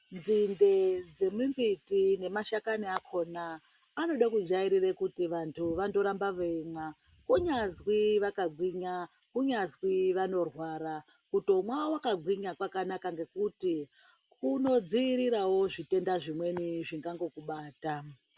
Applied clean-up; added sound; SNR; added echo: none; none; none; none.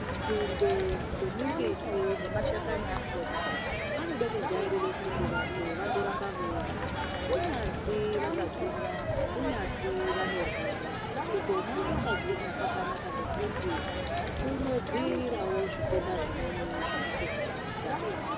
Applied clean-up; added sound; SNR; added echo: none; Crowd; -2 dB; none.